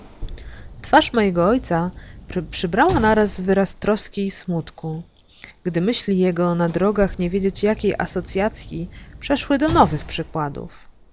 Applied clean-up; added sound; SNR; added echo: none; Sliding door / Slam; 14 dB; none.